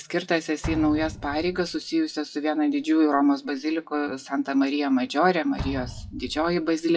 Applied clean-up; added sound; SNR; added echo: classical method WPE with log-MMSE.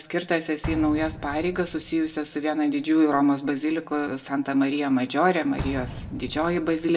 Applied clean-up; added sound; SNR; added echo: none; Explosion; 15 dB; reverberation time 0.7 s.